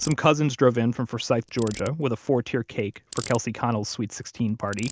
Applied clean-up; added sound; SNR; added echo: none; Ratchet, pawl; 20 dB; none.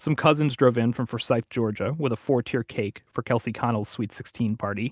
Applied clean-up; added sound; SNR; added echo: none; none; none; none.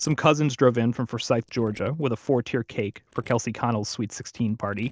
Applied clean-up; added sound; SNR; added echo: neural separator model SepFormer DNS4.